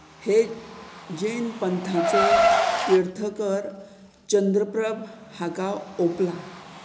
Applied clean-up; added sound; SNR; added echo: none; Car; 2 dB; none.